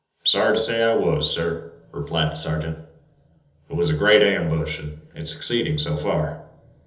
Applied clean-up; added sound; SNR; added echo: none; none; none; reverberation time 1.2 s.